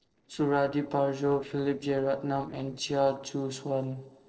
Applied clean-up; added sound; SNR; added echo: neural separator model SepFormer DNS4.